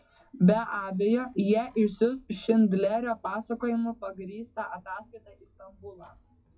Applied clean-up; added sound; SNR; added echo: classical method WPE with log-MMSE.